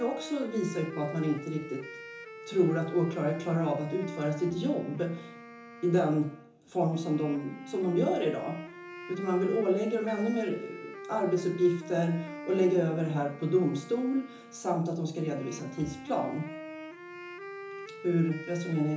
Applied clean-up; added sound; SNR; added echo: none; Wind instrument, woodwind instrument; 14 dB; reverberation time 0.7 s.